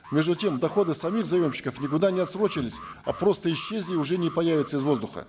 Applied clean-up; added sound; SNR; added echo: none; Alarm; 18 dB; none.